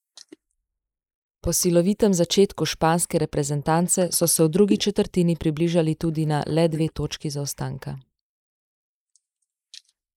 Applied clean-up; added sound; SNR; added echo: neural mask model Resemble Enhance denoiser.